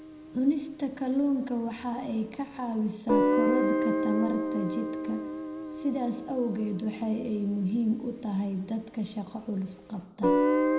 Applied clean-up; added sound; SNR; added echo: none; Guitar; 0 dB; reverberation time 0.7 s.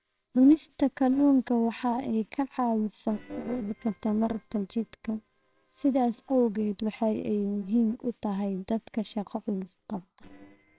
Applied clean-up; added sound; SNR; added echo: neural separator model SepFormer WHAMR!.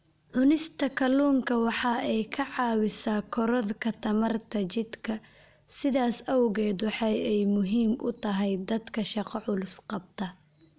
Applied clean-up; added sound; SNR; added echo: none; none; none; none.